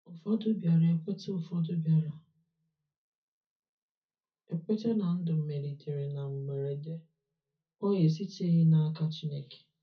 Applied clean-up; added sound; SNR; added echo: none; none; none; reverberation time 0.3 s.